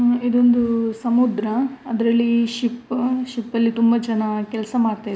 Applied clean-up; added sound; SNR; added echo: none; none; none; none.